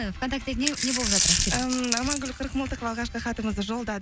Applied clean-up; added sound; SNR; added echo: none; Coin (dropping); -1 dB; none.